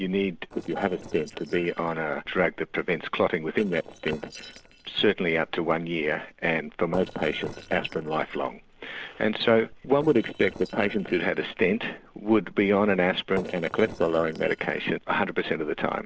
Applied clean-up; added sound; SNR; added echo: neural separator model SepFormer DNS4.